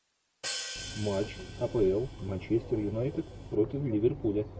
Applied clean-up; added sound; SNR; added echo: none; Hi-hat; 12 dB; none.